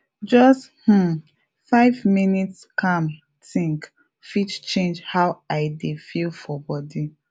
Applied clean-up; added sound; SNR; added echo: none; none; none; none.